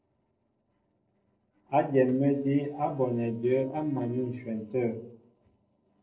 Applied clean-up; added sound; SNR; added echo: neural separator model SepFormer DNS4.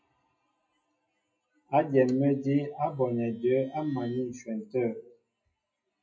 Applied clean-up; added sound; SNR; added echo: classical method WPE with log-MMSE.